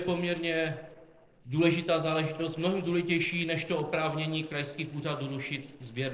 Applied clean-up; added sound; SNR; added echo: neural separator model SepFormer DNS4.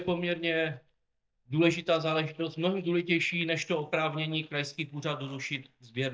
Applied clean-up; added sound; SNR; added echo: neural mask model DeepFilterNet 3.